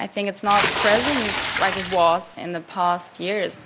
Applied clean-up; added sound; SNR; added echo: none; Water / Splash, splatter; 1 dB; none.